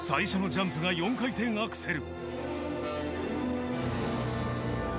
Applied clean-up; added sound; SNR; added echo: none; none; none; none.